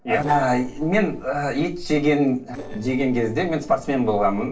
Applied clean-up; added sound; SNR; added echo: neural separator model SepFormer DNS4.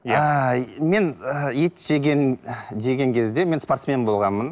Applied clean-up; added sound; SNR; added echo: none; none; none; none.